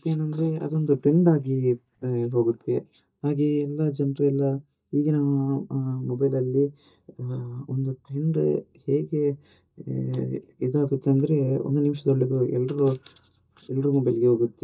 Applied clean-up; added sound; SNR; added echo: neural mask model DeepFilterNet 3.